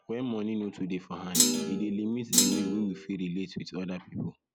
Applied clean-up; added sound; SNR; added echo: none; Thump, thud; -5 dB; none.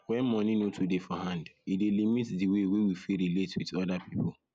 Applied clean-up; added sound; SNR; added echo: none; none; none; none.